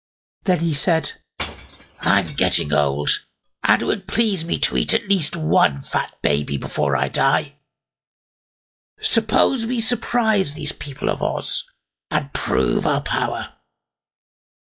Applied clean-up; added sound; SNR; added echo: classical method log-MMSE.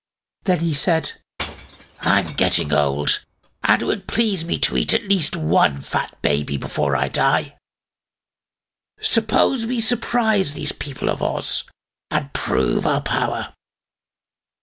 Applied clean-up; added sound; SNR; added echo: none; Shatter / Crushing; 17 dB; none.